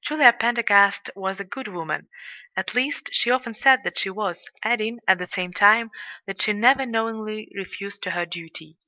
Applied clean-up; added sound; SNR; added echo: neural mask model Resemble Enhance denoiser.